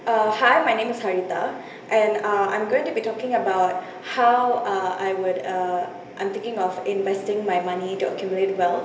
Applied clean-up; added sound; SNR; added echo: none; none; none; reverberation time 0.8 s.